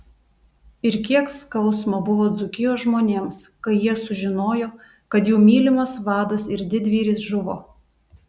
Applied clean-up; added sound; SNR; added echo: none; none; none; none.